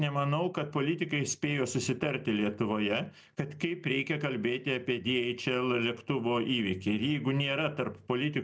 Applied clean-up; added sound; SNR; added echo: none; none; none; none.